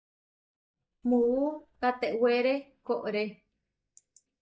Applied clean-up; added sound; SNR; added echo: neural mask model DeepFilterNet 3.